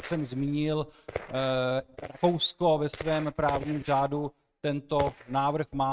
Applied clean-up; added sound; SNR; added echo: neural mask model RNNoise.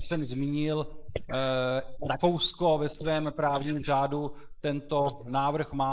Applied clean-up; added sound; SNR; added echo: neural mask model Resemble Enhance denoiser.